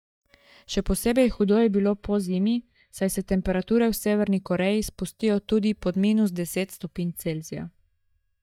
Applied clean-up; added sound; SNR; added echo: neural mask model DeepFilterNet 3.